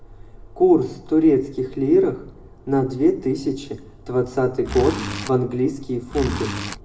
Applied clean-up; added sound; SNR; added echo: none; Zipper (clothing); 7 dB; reverberation time 0.6 s.